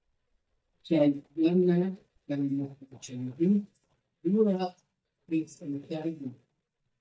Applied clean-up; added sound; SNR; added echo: neural mask model DeepFilterNet 3.